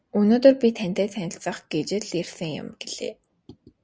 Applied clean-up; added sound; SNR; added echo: none; none; none; none.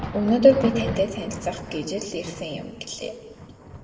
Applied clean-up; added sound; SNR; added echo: none; Thunder; 11 dB; reverberation time 1.6 s.